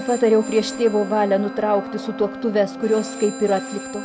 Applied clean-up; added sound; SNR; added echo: none; Telephone + Wind instrument, woodwind instrument; 11 dB; none.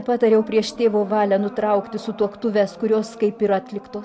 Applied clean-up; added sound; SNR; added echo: none; none; none; none.